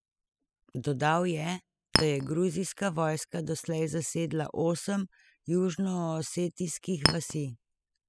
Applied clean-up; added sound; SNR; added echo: classical method spectral subtraction.